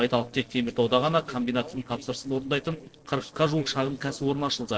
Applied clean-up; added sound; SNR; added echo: neural separator model SepFormer DNS4.